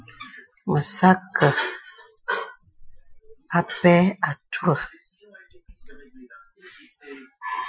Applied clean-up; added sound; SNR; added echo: classical method Wiener filter.